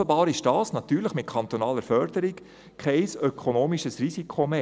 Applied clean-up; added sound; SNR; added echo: none; none; none; none.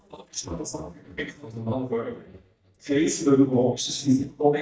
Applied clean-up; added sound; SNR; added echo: neural mask model DeepFilterNet 3.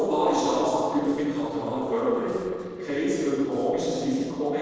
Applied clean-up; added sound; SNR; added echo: neural separator model SepFormer DNS4.